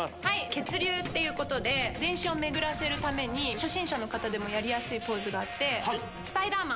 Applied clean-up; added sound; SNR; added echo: none; Thunder; 13 dB; none.